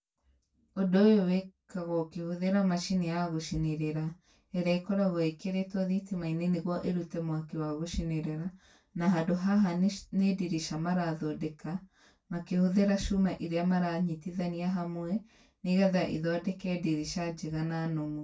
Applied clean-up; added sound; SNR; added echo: none; none; none; reverberation time 0.2 s.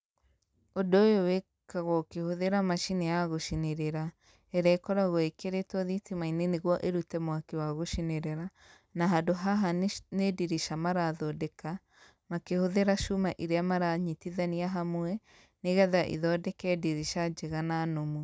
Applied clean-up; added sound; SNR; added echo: none; none; none; none.